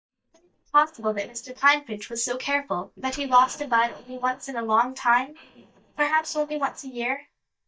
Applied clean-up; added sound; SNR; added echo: neural mask model DeepFilterNet 3.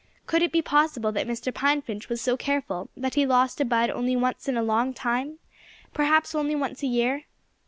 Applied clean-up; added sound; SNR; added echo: none; none; none; none.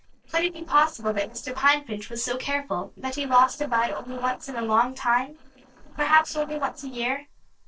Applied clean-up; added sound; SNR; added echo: neural separator model SepFormer DNS4.